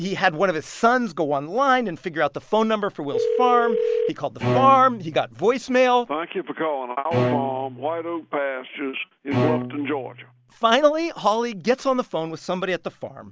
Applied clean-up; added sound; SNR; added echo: none; Bowed string instrument; 6 dB; none.